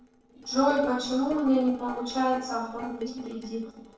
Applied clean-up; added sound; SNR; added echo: neural separator model SepFormer DNS4.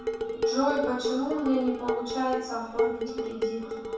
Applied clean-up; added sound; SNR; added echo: none; Dishes, pots, and pans; 2 dB; reverberation time 0.7 s.